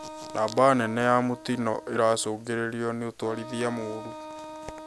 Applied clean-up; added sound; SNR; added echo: none; Wind instrument, woodwind instrument; 15 dB; none.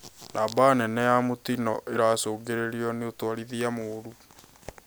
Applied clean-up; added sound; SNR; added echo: none; none; none; none.